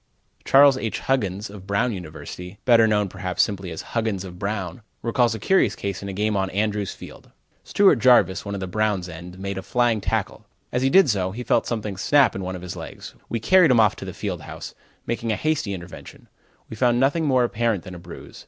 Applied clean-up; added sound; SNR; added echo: none; none; none; none.